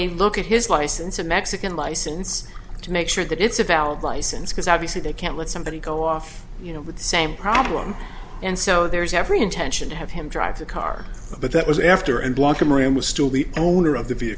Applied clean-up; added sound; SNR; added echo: none; none; none; none.